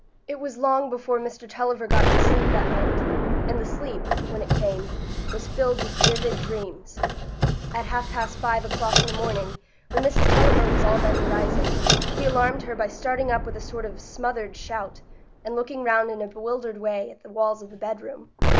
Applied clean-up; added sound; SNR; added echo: none; Squeak + Explosion; -4 dB; none.